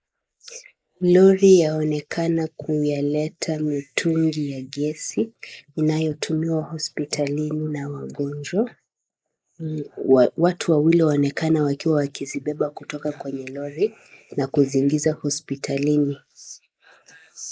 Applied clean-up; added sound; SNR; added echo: neural mask model Resemble Enhance denoiser.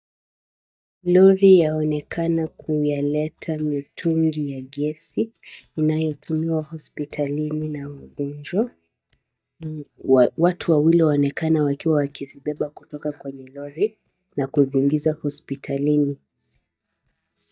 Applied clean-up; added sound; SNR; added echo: neural mask model DeepFilterNet 3.